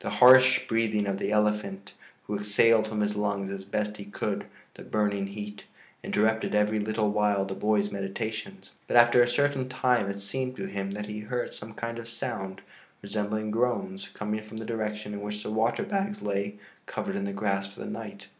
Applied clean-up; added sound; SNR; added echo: none; none; none; none.